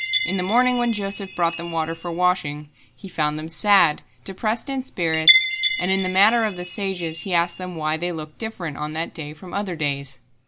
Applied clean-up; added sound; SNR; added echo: none; Chime; 5 dB; none.